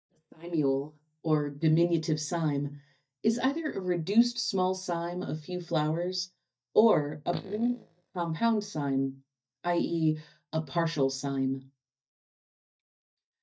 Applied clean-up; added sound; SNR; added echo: neural mask model DeepFilterNet 3.